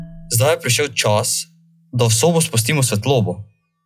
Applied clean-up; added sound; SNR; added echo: classical method log-MMSE.